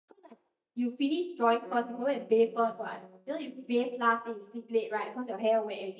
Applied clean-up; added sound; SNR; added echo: neural mask model DeepFilterNet 3.